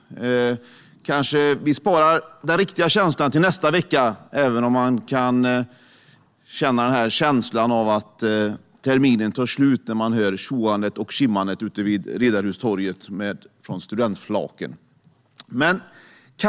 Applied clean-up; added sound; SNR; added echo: none; none; none; none.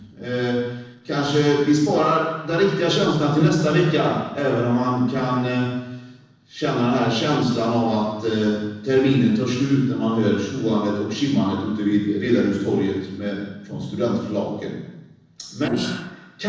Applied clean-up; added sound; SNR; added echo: neural separator model SepFormer DNS4.